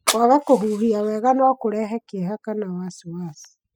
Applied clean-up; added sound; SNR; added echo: classical method spectral subtraction.